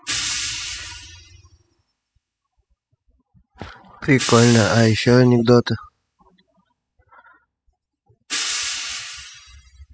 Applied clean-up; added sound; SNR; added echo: classical method spectral subtraction.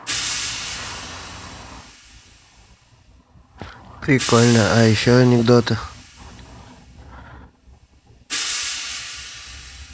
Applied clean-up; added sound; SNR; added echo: none; Hi-hat; 10 dB; none.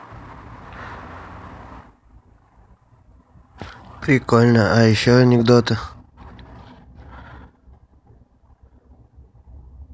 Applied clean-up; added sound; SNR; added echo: none; none; none; none.